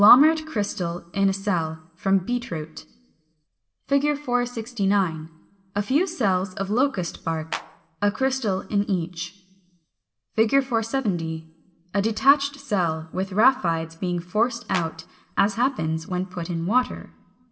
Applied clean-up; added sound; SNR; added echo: none; Clapping; 10 dB; reverberation time 0.7 s.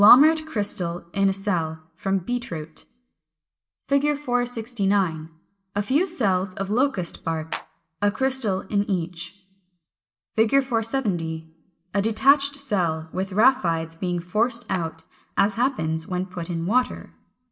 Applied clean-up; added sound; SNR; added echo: neural mask model DeepFilterNet 3.